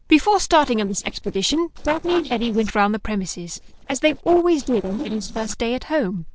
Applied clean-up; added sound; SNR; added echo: neural separator model SepFormer DNS4.